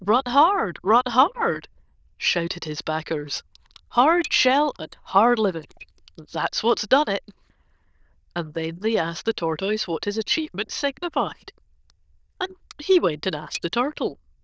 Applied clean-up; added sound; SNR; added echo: neural diffusion model UNIVERSE++.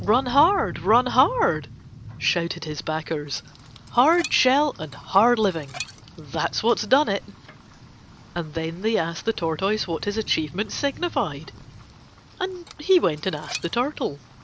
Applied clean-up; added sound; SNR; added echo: none; Dishes, pots, and pans + Rain; 16 dB; none.